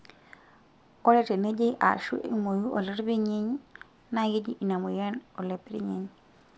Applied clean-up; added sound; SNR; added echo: none; none; none; none.